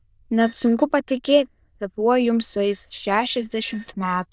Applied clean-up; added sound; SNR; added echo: neural diffusion model UNIVERSE++.